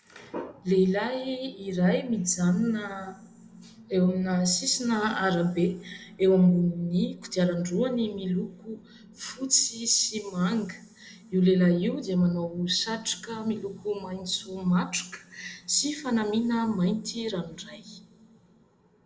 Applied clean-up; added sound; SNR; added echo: none; none; none; reverberation time 2.3 s.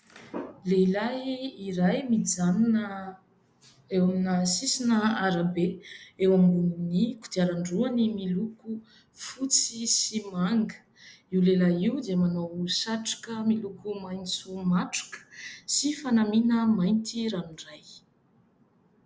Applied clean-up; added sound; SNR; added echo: none; none; none; none.